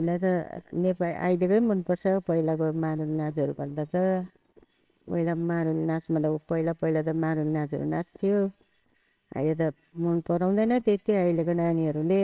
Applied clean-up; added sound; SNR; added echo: neural separator model SepFormer WHAMR!.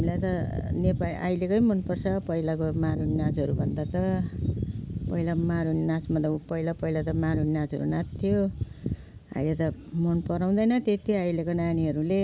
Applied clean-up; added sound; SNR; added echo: none; none; none; none.